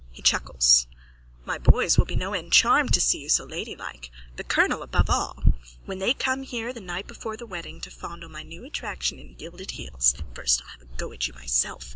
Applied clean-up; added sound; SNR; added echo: none; none; none; none.